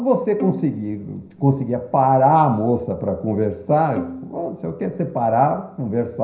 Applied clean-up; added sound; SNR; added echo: none; Bowed string instrument; 16 dB; reverberation time 0.5 s.